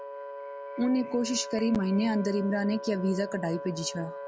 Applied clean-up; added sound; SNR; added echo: none; Wind instrument, woodwind instrument; 10 dB; none.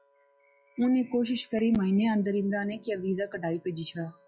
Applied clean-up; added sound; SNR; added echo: classical method log-MMSE.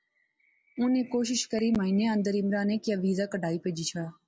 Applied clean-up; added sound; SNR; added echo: none; none; none; none.